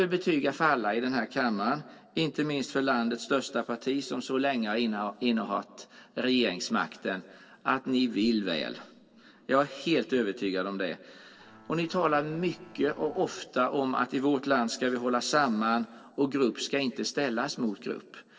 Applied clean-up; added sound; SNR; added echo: neural separator model SepFormer DNS4.